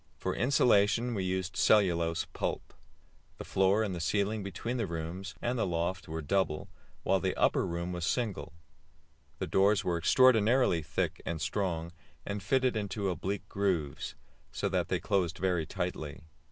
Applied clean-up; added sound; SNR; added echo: none; none; none; none.